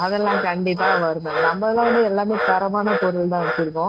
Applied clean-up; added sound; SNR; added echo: neural mask model RNNoise.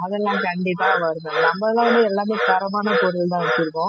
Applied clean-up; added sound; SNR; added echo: classical method spectral subtraction.